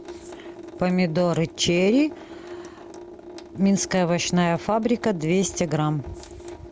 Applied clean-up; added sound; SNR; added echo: none; Drip / Sink (filling or washing) / Water tap, faucet; 16 dB; none.